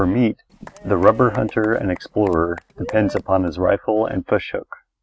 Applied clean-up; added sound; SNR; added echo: neural mask model RNNoise.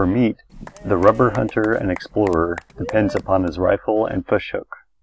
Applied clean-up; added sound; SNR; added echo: none; Applause / Cheering / Clapping; 16 dB; none.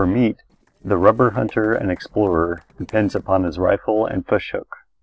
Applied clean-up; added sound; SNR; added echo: neural separator model SepFormer DNS4.